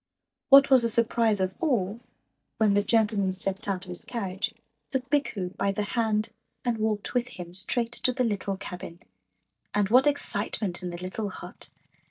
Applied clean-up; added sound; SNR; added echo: neural mask model DeepFilterNet 3.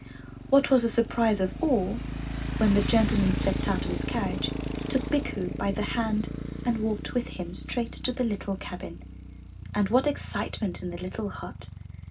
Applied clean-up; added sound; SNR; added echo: none; Motorcycle; 5 dB; reverberation time 0.4 s.